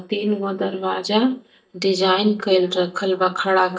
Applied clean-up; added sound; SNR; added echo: neural mask model DeepFilterNet 3.